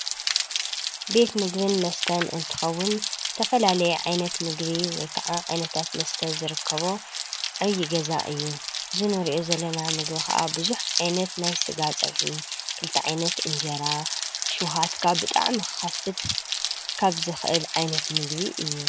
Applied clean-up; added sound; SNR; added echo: none; Rain; 2 dB; none.